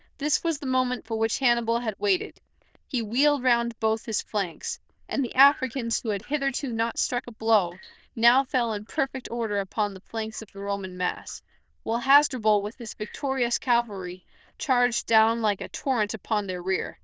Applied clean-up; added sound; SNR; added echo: neural diffusion model UNIVERSE++.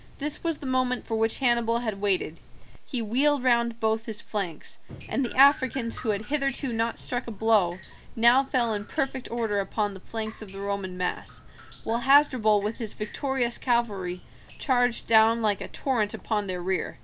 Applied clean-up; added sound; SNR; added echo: none; Drip; 15 dB; none.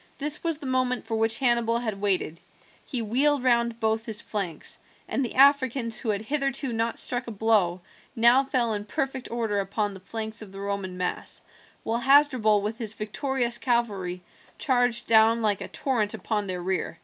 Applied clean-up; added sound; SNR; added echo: none; none; none; none.